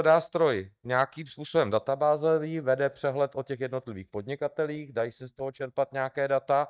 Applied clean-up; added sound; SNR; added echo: neural mask model DeepFilterNet 3.